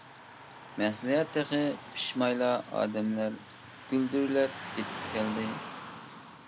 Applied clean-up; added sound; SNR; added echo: none; Car passing by / Traffic noise, roadway noise; 12 dB; none.